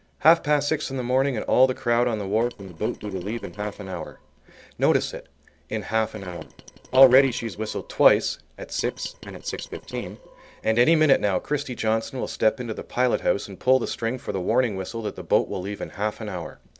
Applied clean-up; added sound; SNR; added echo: neural separator model SepFormer DNS4.